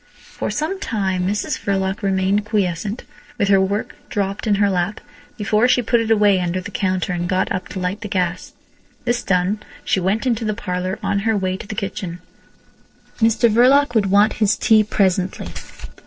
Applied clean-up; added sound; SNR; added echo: neural separator model SepFormer DNS4.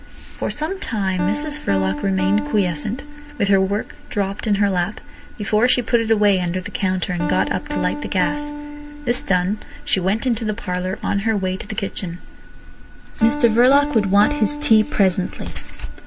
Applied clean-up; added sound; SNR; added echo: none; Piano; 11 dB; none.